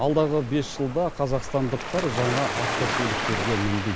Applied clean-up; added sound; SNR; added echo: none; Waves, surf; 4 dB; none.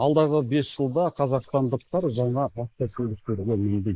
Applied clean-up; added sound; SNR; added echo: neural mask model Resemble Enhance denoiser.